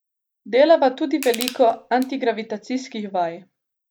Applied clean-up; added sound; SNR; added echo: none; Crushing; 14 dB; none.